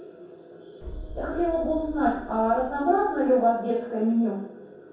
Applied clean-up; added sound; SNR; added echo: none; Boom; 15 dB; reverberation time 0.7 s.